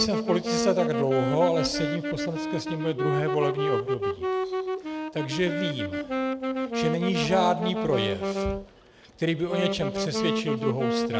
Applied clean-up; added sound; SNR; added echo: none; Wind instrument, woodwind instrument; 0 dB; none.